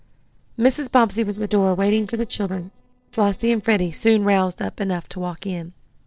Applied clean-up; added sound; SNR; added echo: neural separator model SepFormer DNS4.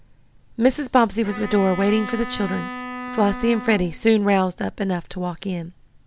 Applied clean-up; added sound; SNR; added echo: none; Bowed string instrument; 12 dB; none.